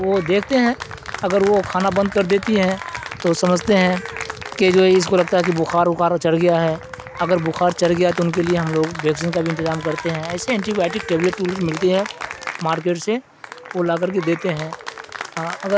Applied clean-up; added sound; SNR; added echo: none; Applause / Cheering; 13 dB; none.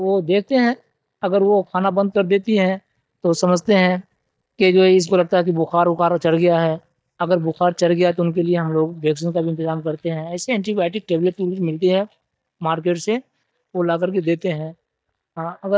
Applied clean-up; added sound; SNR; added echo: neural mask model DeepFilterNet 3.